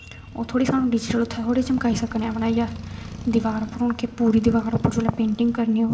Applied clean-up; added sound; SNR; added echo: none; Motorcycle; 16 dB; reverberation time 0.9 s.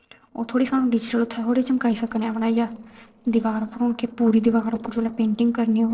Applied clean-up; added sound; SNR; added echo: neural separator model SepFormer DNS4.